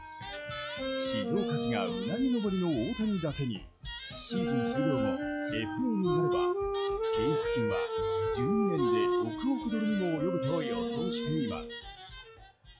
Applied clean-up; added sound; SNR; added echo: classical method log-MMSE.